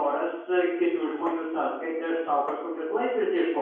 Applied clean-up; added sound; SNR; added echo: none; Tap; 14 dB; reverberation time 0.6 s.